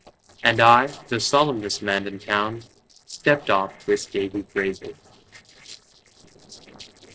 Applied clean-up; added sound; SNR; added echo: neural separator model SepFormer DNS4.